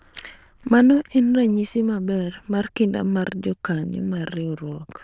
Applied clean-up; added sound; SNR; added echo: neural diffusion model UNIVERSE++.